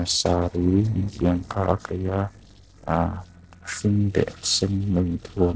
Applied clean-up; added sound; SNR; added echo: neural separator model SepFormer DNS4.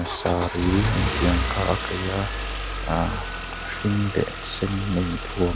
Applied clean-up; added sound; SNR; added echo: none; Engine starting / Car; 3 dB; none.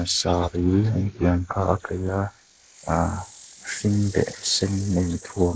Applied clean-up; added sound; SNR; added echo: neural mask model Resemble Enhance denoiser.